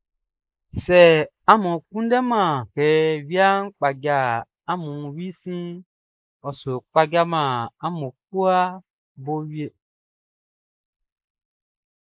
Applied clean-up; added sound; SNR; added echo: neural mask model Resemble Enhance denoiser.